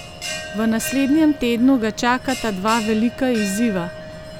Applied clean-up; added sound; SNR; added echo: none; Bell; 12 dB; none.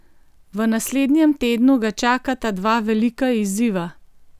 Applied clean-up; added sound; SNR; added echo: none; none; none; none.